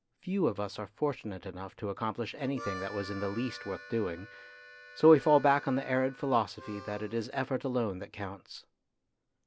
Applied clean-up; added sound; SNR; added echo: none; Harmonica; 18 dB; none.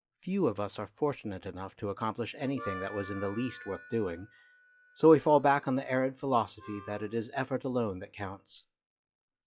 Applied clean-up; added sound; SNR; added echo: classical method log-MMSE.